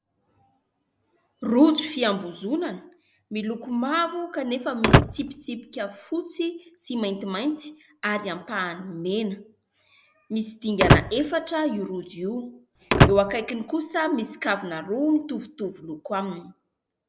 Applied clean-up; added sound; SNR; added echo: none; Slam / Wood; -4 dB; none.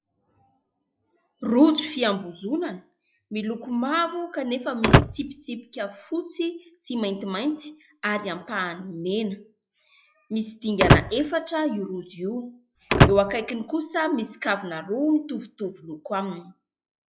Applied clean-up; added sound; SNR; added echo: classical method log-MMSE.